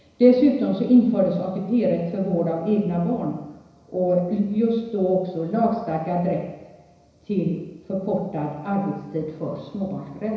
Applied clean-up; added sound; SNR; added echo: none; none; none; reverberation time 1.0 s.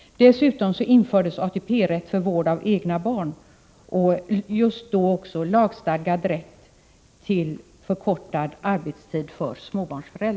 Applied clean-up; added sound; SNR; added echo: none; none; none; none.